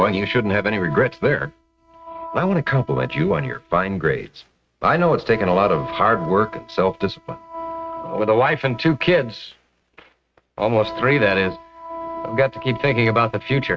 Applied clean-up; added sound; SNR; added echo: neural mask model RNNoise.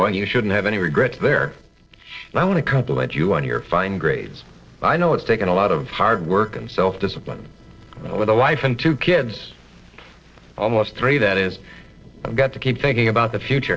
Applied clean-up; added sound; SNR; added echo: neural separator model SepFormer DNS4.